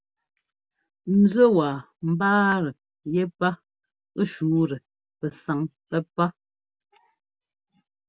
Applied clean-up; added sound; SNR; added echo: none; none; none; none.